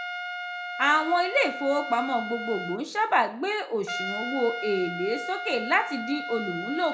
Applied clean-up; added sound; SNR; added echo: none; Trumpet; 7 dB; reverberation time 0.3 s.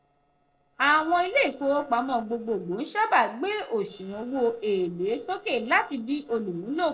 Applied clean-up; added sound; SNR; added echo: neural separator model SepFormer DNS4.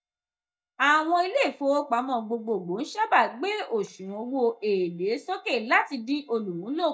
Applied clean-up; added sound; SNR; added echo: neural mask model DeepFilterNet 3.